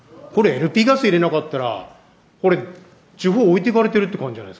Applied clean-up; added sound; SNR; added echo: none; none; none; none.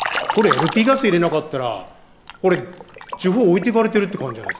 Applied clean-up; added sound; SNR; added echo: none; Liquid; 8 dB; none.